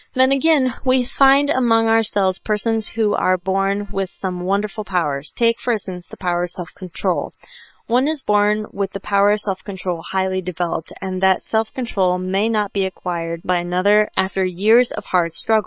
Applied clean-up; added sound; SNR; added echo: neural separator model SepFormer WHAM!.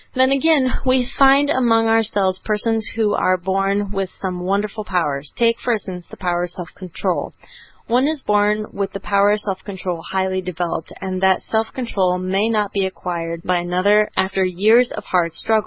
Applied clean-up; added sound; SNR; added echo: none; none; none; none.